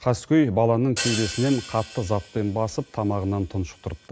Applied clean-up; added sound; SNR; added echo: none; Hi-hat; 12 dB; none.